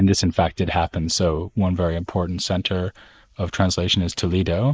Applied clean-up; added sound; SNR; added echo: neural mask model Resemble Enhance denoiser.